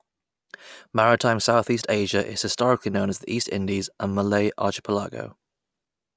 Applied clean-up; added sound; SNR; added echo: none; none; none; none.